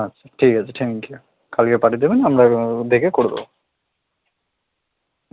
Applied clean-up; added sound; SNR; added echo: none; none; none; none.